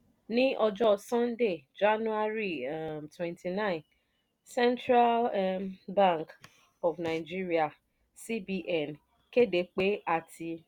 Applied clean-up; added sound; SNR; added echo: none; none; none; none.